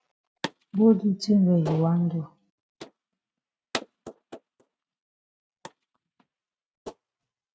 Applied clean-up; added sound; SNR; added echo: neural mask model RNNoise.